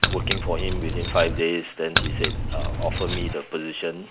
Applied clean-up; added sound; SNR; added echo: none; Keys jangling; -3 dB; none.